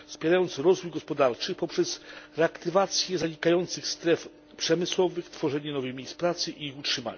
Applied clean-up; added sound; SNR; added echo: none; none; none; none.